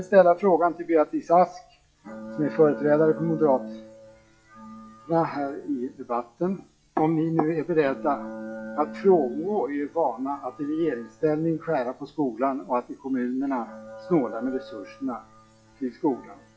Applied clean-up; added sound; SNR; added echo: classical method log-MMSE.